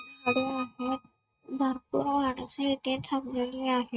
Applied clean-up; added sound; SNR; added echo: neural mask model RNNoise.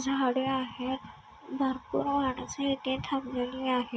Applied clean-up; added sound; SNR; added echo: none; none; none; none.